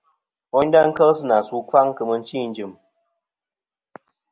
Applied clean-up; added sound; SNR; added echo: none; none; none; none.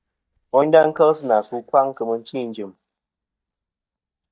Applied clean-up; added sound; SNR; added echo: neural mask model DeepFilterNet 3.